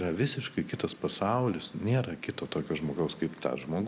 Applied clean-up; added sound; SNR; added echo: none; none; none; none.